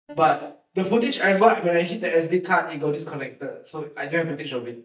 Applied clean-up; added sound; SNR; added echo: neural mask model DeepFilterNet 3.